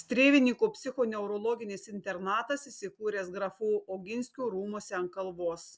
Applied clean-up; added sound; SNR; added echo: none; none; none; none.